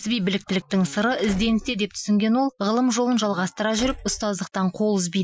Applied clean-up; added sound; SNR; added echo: classical method Wiener filter.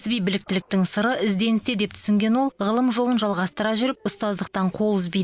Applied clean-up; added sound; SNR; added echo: none; none; none; none.